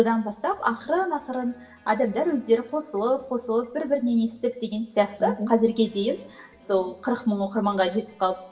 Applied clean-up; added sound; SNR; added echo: none; none; none; reverberation time 0.7 s.